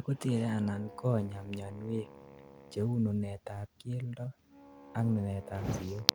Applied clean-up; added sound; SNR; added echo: none; Wind instrument, woodwind instrument; 20 dB; none.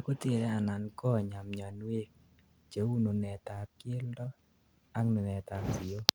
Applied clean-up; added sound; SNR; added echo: none; none; none; none.